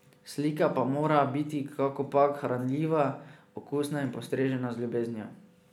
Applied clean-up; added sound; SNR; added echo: none; none; none; none.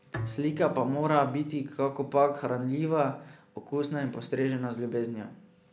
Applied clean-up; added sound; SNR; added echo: none; Bowed string instrument; 16 dB; none.